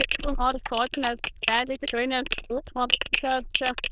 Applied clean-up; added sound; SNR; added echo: neural diffusion model UNIVERSE++.